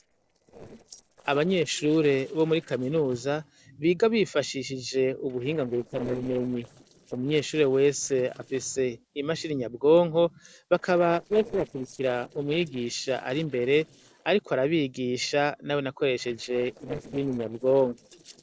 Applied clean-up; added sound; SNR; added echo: neural separator model SepFormer DNS4.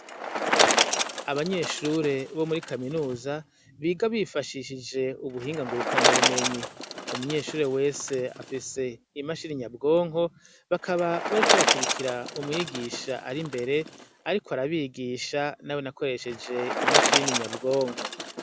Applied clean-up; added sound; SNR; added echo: none; Bicycle; 0 dB; none.